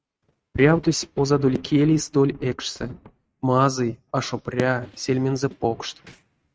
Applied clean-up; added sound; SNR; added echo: neural mask model RNNoise.